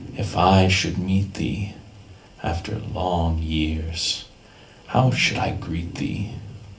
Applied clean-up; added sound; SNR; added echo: none; Wild animals; 15 dB; reverberation time 0.3 s.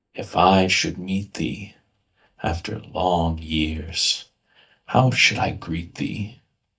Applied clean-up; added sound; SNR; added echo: neural mask model DeepFilterNet 3.